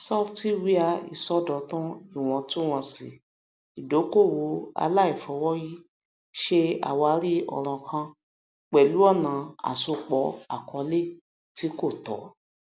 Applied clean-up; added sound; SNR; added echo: none; none; none; none.